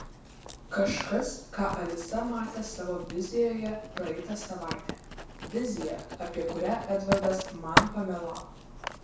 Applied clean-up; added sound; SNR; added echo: none; Writing; 3 dB; reverberation time 0.6 s.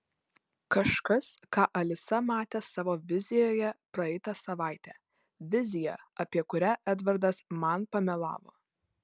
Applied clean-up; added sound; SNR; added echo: none; none; none; none.